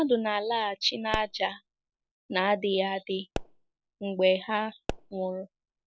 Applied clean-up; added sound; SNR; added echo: none; Explosion; 13 dB; none.